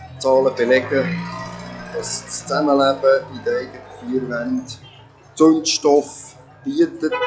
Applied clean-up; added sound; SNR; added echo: classical method log-MMSE.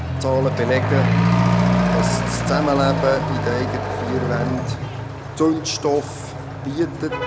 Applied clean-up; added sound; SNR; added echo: none; Accelerating, revving, vroom / Truck; -3 dB; none.